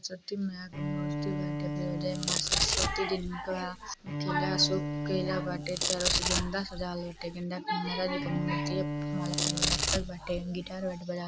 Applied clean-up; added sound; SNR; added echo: none; Bowed string instrument + Domestic sounds, home sounds; -1 dB; none.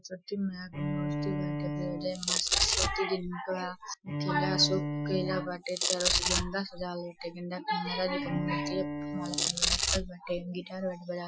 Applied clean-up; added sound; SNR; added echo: classical method Wiener filter.